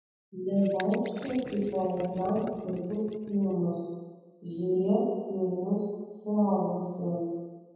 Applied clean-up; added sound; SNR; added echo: none; Gurgling; 16 dB; reverberation time 1.2 s.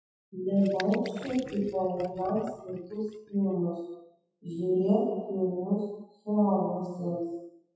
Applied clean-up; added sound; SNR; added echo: classical method WPE with log-MMSE.